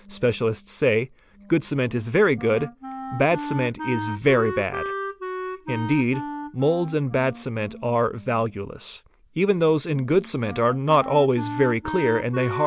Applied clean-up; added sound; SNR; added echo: none; Wind instrument, woodwind instrument; 11 dB; none.